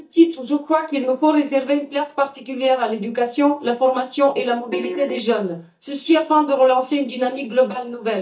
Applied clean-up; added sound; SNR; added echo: neural mask model DeepFilterNet 3.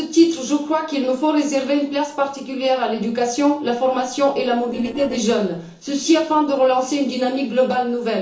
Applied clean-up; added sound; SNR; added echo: neural separator model SepFormer DNS4.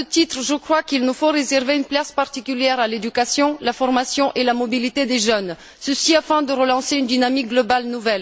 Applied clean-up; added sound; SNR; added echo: none; none; none; none.